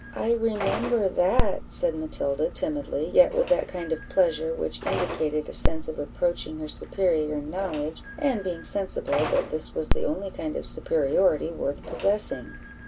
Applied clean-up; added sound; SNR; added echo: none; Telephone; 4 dB; none.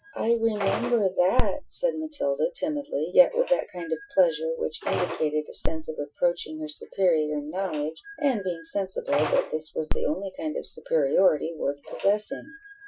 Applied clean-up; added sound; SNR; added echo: classical method Wiener filter.